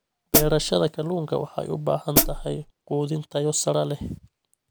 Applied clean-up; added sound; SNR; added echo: none; Hi-hat; -3 dB; none.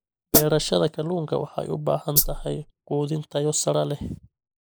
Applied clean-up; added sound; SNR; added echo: neural mask model Resemble Enhance denoiser.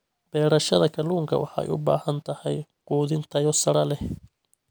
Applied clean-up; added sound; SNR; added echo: none; none; none; none.